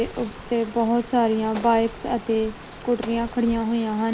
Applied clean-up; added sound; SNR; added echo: none; Stream + Explosion; 18 dB; none.